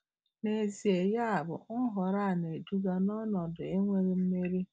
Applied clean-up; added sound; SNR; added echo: none; none; none; none.